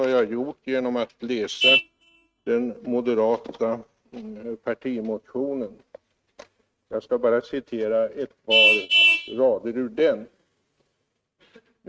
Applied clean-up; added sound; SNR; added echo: neural mask model RNNoise.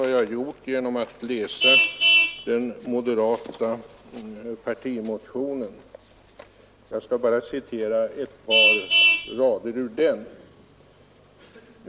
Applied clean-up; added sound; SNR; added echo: none; Vehicle horn, car horn, honking; 0 dB; none.